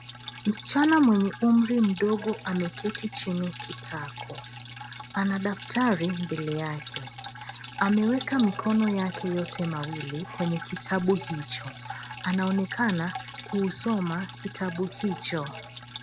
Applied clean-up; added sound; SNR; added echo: none; Drip; 12 dB; none.